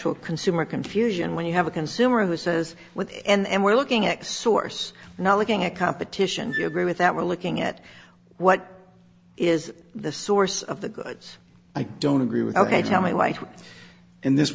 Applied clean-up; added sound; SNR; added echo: none; Wind instrument, woodwind instrument; 13 dB; none.